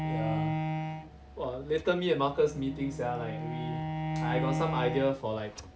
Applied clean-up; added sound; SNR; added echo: none; Bowed string instrument; 2 dB; none.